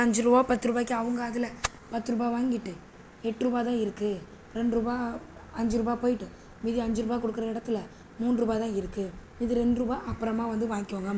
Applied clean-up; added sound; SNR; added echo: none; none; none; none.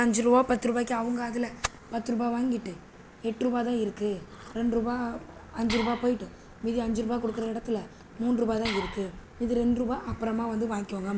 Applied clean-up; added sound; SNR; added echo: none; Liquid; 14 dB; none.